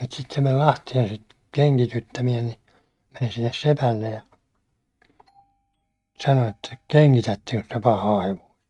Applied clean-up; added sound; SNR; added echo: neural mask model RNNoise.